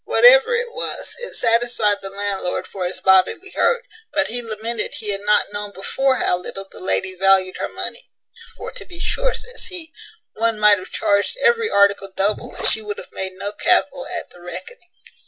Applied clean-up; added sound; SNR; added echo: none; Gurgling; 13 dB; none.